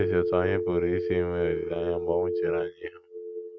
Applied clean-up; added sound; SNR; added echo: neural mask model RNNoise.